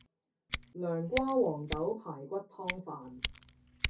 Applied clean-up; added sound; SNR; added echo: none; Scissors; -1 dB; reverberation time 0.3 s.